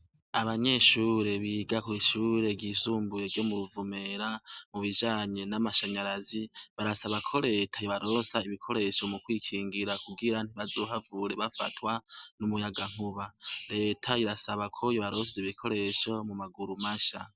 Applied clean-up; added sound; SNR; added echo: none; none; none; none.